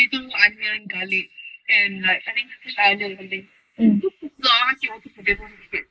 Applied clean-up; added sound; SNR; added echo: neural mask model Resemble Enhance denoiser.